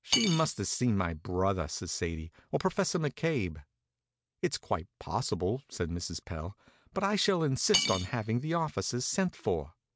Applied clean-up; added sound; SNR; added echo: none; Cutlery, silverware / Dishes, pots, and pans; 3 dB; none.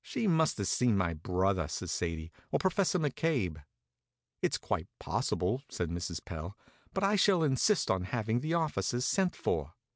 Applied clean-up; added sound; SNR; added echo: none; none; none; none.